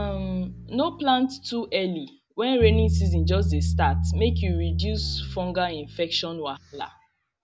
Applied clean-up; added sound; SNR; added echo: none; Bass guitar; 0 dB; none.